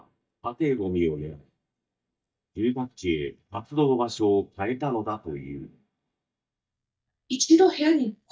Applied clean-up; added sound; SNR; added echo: neural mask model DeepFilterNet 3.